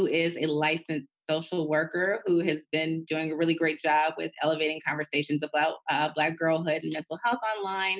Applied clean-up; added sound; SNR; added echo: none; none; none; none.